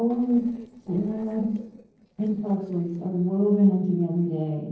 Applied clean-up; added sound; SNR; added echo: neural separator model SepFormer DNS4.